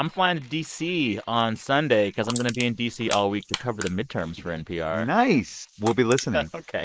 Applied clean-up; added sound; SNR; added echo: neural mask model Resemble Enhance denoiser.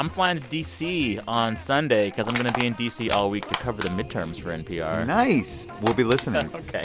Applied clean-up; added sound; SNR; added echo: none; Crushing; 11 dB; none.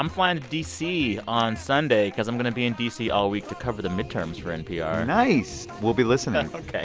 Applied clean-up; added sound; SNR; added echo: none; none; none; none.